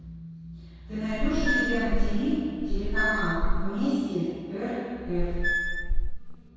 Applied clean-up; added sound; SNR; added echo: none; Squeak / Screech; -5 dB; reverberation time 1.9 s.